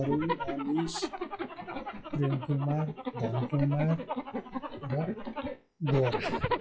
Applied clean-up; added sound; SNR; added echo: classical method log-MMSE.